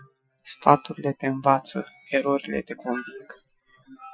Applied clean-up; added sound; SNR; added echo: classical method Wiener filter.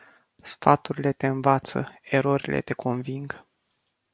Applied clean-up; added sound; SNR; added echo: none; none; none; none.